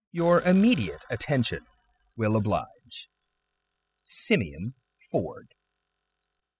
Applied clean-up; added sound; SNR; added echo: classical method spectral subtraction.